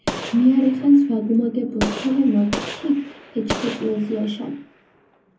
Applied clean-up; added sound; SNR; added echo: none; Gunshot, gunfire; 11 dB; reverberation time 0.3 s.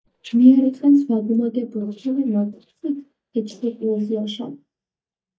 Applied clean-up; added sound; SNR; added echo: neural mask model DeepFilterNet 3.